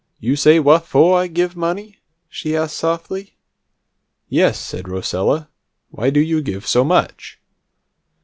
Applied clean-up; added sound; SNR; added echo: none; none; none; none.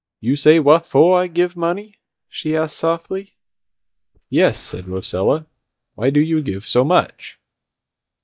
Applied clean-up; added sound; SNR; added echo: neural mask model DeepFilterNet 3.